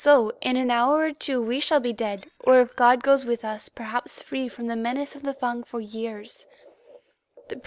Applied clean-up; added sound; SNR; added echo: neural separator model SepFormer DNS4.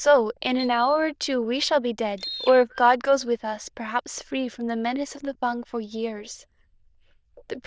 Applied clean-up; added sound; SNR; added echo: neural diffusion model UNIVERSE++.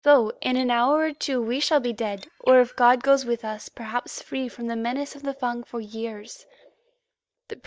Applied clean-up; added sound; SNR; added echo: neural mask model DeepFilterNet 3.